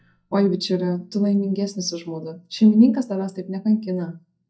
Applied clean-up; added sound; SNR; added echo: neural mask model DeepFilterNet 3.